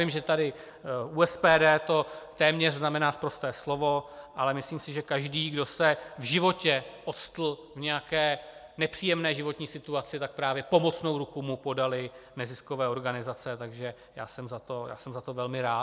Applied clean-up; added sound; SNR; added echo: none; none; none; none.